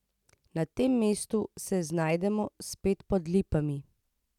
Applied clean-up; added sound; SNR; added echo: none; none; none; none.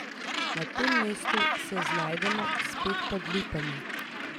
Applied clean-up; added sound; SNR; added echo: none; Gull, seagull; -4 dB; none.